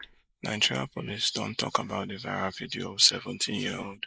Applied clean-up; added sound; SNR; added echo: neural mask model Resemble Enhance denoiser.